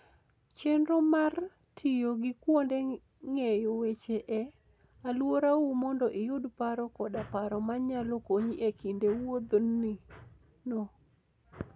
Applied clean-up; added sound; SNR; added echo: none; none; none; none.